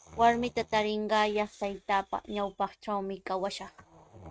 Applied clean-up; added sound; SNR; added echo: neural mask model RNNoise.